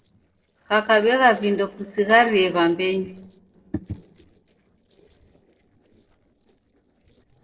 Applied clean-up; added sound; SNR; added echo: neural separator model SepFormer DNS4.